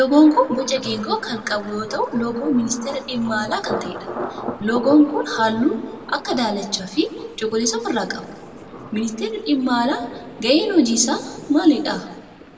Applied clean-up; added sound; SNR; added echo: none; Thunder; 15 dB; reverberation time 1.2 s.